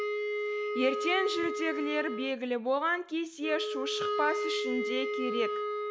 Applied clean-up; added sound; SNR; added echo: none; Wind instrument, woodwind instrument; 1 dB; none.